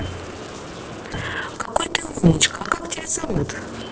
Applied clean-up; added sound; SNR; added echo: neural separator model SepFormer DNS4.